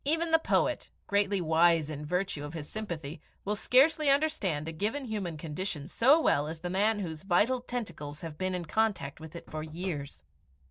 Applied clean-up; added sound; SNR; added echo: neural separator model SepFormer DNS4.